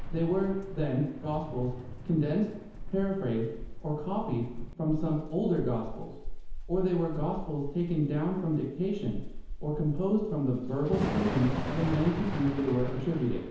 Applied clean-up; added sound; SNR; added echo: none; Thunder / Rain; 6 dB; reverberation time 1.0 s.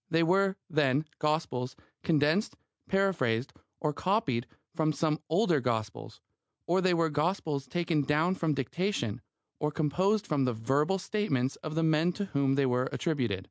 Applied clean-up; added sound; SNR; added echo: none; none; none; none.